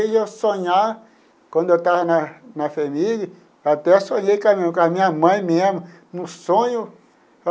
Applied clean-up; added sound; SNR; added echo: none; none; none; none.